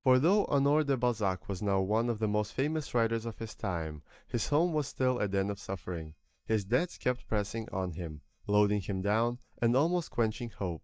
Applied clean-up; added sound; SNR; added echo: neural mask model DeepFilterNet 3.